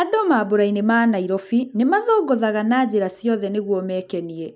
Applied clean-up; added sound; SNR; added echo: none; none; none; none.